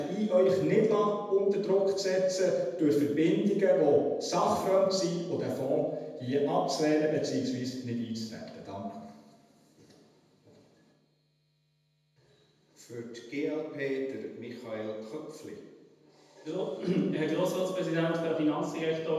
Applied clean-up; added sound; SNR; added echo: none; none; none; reverberation time 1.0 s.